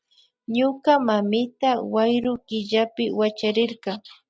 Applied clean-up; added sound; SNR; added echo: none; none; none; none.